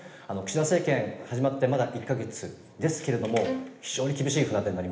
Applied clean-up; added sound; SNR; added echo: none; Bowed string instrument; 10 dB; reverberation time 1.0 s.